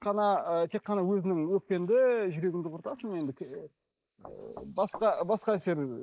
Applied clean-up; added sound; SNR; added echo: neural mask model Resemble Enhance denoiser.